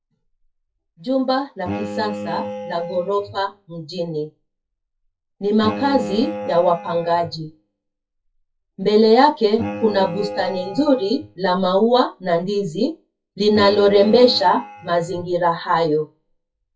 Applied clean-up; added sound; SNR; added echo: classical method WPE with log-MMSE.